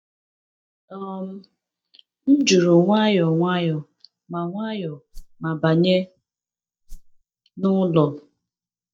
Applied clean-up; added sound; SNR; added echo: neural mask model DeepFilterNet 3.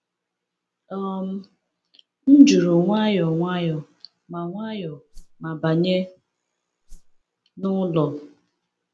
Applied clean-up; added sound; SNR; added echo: none; Whoosh, swoosh, swish; 20 dB; none.